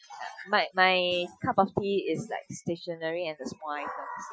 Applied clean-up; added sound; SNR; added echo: classical method Wiener filter.